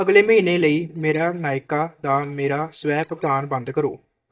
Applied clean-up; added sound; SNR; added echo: neural mask model DeepFilterNet 3.